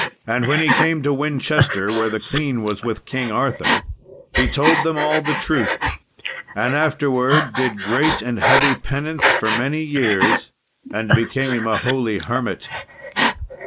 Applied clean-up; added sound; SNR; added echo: neural mask model Resemble Enhance denoiser.